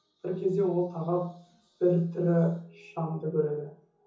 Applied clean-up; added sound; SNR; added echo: none; none; none; reverberation time 0.6 s.